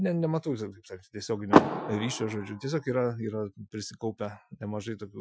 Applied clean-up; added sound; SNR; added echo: classical method Wiener filter.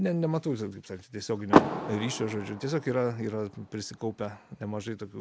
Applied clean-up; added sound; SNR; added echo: none; Car; -1 dB; none.